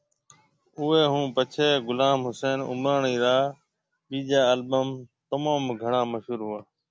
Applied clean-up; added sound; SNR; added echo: none; none; none; none.